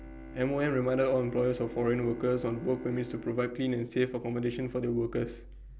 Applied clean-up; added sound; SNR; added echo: none; Bowed string instrument; 17 dB; none.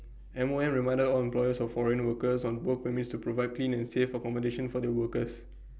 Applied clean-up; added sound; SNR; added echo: none; none; none; none.